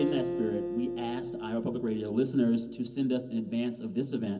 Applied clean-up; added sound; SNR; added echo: none; Acoustic guitar; 7 dB; reverberation time 0.4 s.